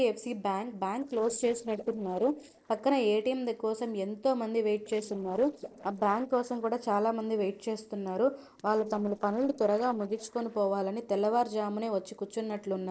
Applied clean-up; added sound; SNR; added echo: neural separator model SepFormer DNS4.